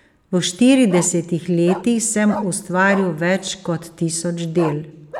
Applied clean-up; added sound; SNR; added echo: none; Bark; 16 dB; none.